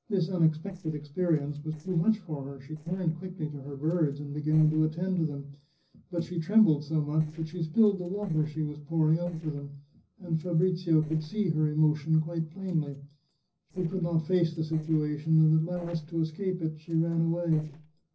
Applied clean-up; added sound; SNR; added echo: neural separator model SepFormer DNS4.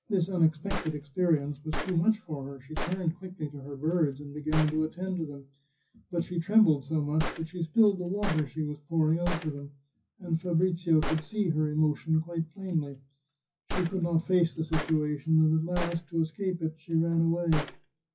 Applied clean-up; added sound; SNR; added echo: classical method WPE with log-MMSE.